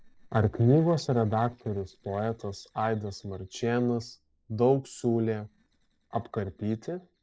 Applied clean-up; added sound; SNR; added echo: neural separator model SepFormer DNS4.